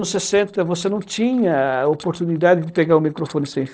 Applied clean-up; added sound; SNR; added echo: neural separator model SepFormer DNS4.